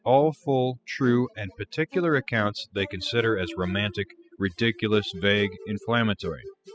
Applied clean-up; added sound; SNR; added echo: classical method spectral subtraction.